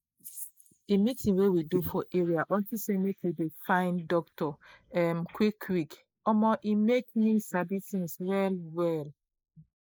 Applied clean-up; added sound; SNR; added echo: neural mask model Resemble Enhance denoiser.